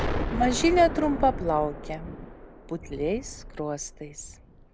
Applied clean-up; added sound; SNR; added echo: none; Explosion; 6 dB; none.